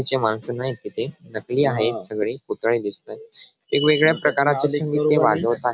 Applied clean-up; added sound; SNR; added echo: none; none; none; none.